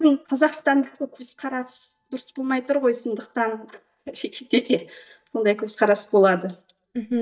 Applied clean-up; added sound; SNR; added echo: neural mask model DeepFilterNet 3.